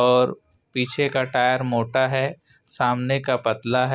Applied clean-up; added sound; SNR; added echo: none; none; none; none.